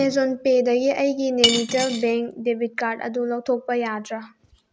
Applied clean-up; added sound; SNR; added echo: none; Cutlery, silverware / Dishes, pots, and pans; 1 dB; none.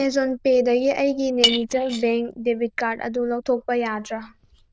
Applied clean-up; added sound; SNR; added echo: neural diffusion model UNIVERSE++.